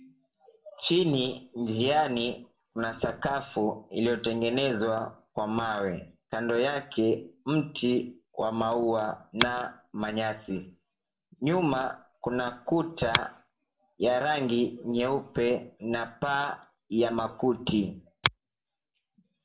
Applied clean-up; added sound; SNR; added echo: none; Finger snapping; 7 dB; reverberation time 0.4 s.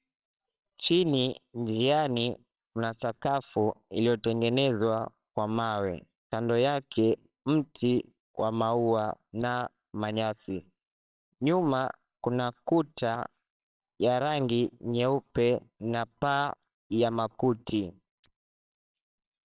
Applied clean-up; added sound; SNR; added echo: neural separator model SepFormer WHAMR!.